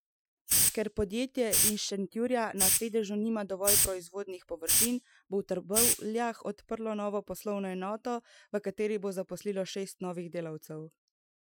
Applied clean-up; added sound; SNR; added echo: classical method Wiener filter.